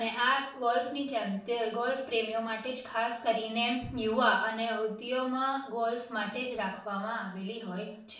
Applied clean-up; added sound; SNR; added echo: none; none; none; reverberation time 0.5 s.